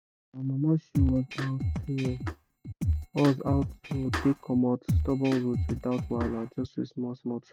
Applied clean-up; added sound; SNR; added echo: neural mask model RNNoise.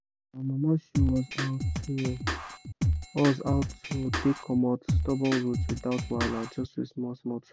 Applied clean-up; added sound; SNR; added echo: none; Drum kit; 1 dB; none.